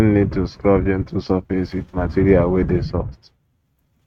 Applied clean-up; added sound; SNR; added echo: neural mask model RNNoise.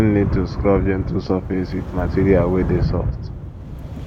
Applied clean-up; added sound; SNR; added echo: none; Thunder / Rain; 3 dB; none.